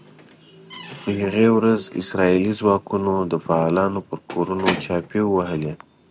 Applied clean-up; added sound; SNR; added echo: none; Squeak / Slam / Wood; 15 dB; none.